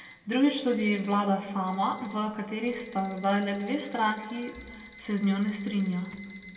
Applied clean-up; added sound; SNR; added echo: none; Alarm; 5 dB; reverberation time 1.6 s.